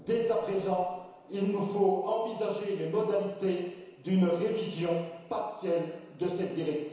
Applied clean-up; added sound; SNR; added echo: none; none; none; reverberation time 1.0 s.